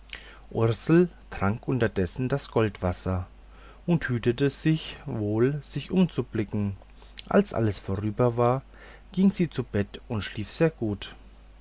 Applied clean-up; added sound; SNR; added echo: none; none; none; none.